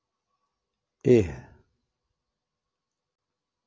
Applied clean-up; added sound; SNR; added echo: none; none; none; none.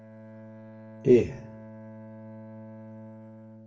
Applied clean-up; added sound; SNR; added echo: neural separator model SepFormer DNS4.